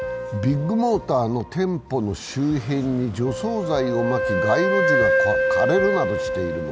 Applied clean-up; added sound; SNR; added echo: none; Wind instrument, woodwind instrument; 1 dB; none.